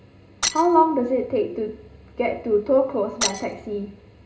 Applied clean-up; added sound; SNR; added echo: none; Shatter; 7 dB; reverberation time 0.2 s.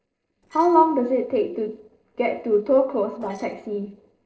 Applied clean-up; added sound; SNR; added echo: neural separator model SepFormer DNS4.